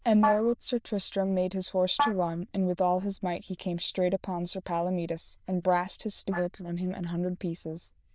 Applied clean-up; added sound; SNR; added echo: neural diffusion model UNIVERSE++.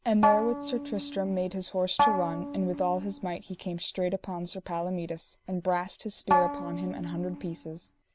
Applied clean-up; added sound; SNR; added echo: none; Bowed string instrument; 0 dB; none.